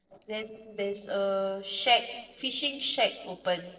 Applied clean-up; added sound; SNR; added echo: neural separator model SepFormer DNS4.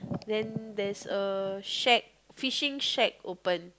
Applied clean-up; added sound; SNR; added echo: none; none; none; none.